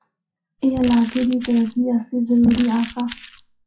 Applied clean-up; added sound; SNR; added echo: classical method WPE with log-MMSE.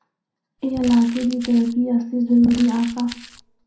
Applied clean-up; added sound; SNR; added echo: none; Crumpling, crinkling; 18 dB; reverberation time 0.4 s.